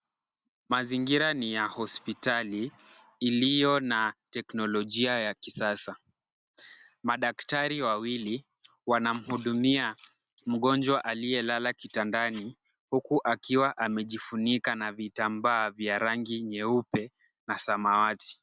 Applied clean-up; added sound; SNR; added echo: none; none; none; none.